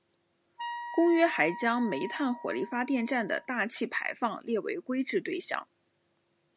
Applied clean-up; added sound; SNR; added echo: none; Wind instrument, woodwind instrument; 11 dB; none.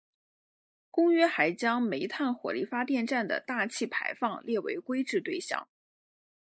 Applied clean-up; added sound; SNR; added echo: neural mask model Resemble Enhance denoiser.